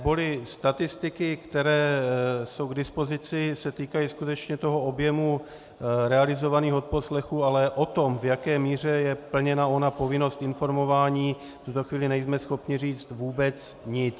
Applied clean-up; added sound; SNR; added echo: none; none; none; none.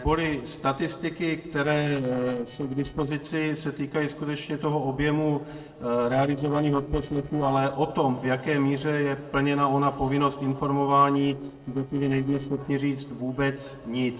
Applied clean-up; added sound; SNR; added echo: neural separator model SepFormer DNS4.